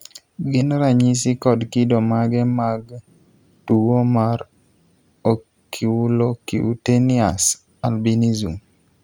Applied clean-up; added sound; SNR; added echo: none; none; none; none.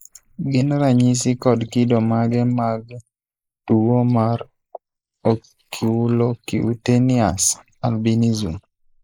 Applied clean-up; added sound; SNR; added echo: neural mask model Resemble Enhance denoiser.